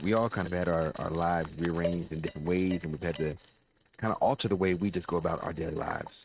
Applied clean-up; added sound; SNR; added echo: neural mask model RNNoise.